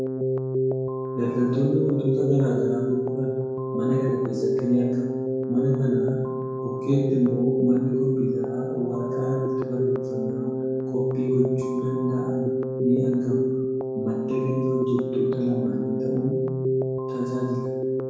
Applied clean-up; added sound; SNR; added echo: none; Keyboard (musical); 0 dB; reverberation time 0.9 s.